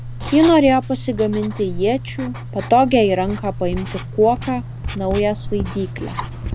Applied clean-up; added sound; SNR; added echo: none; Writing; 9 dB; none.